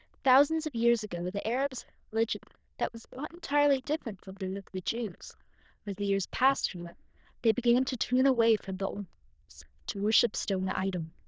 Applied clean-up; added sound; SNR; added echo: neural diffusion model UNIVERSE++.